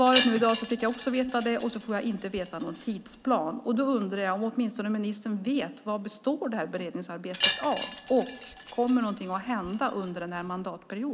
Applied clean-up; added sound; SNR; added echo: none; Wind chime; 5 dB; none.